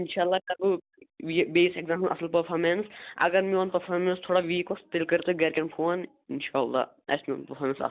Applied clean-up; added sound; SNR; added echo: none; none; none; none.